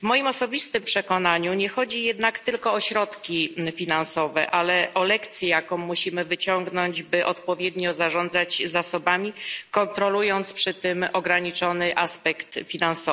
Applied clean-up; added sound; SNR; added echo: none; none; none; none.